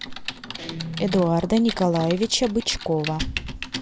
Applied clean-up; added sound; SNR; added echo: none; Guitar + Typing; 10 dB; none.